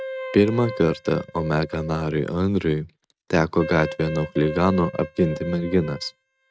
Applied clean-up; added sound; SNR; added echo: neural mask model RNNoise.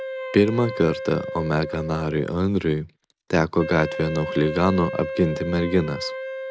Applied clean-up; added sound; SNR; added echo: none; Wind instrument, woodwind instrument; 10 dB; none.